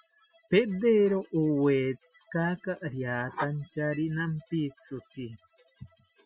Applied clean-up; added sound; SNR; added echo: classical method Wiener filter.